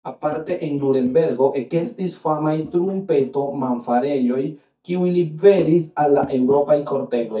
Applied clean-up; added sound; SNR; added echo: neural mask model DeepFilterNet 3.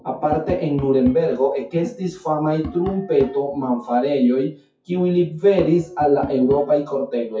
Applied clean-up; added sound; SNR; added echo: classical method WPE with log-MMSE.